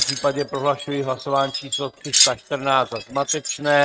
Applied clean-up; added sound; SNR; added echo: neural mask model RNNoise.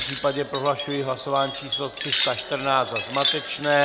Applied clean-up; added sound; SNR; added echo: none; Wind chime; -2 dB; none.